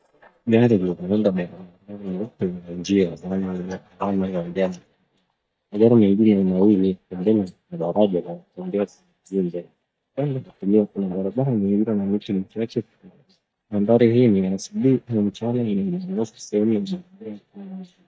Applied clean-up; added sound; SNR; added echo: neural mask model DeepFilterNet 3.